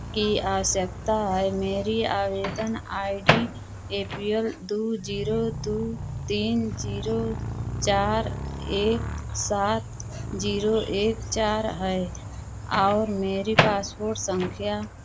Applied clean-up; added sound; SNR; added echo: none; Motorcycle + Microwave oven; 5 dB; none.